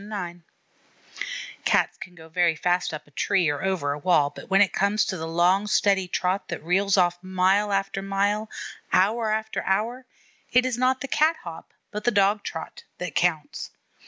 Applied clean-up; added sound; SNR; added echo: none; none; none; none.